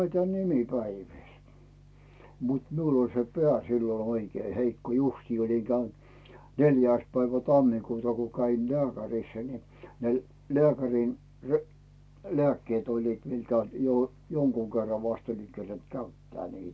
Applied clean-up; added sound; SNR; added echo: none; none; none; none.